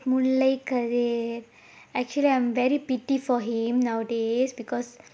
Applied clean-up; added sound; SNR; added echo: none; none; none; none.